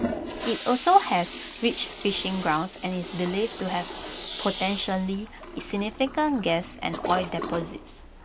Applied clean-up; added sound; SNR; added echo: none; Toilet flush; 7 dB; none.